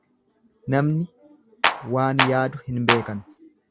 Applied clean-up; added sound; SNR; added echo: none; Clapping; -1 dB; none.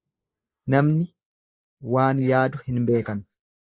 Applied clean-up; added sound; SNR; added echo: neural mask model Resemble Enhance denoiser.